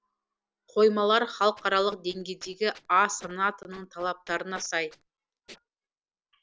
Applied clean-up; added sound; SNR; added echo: neural separator model SepFormer DNS4.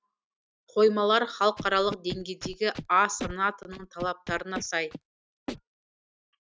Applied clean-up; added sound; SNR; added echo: neural mask model RNNoise.